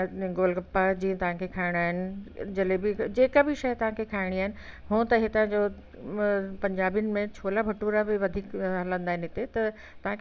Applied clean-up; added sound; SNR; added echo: none; none; none; none.